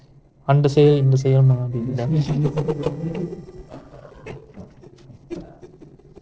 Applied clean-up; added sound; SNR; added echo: neural separator model SepFormer DNS4.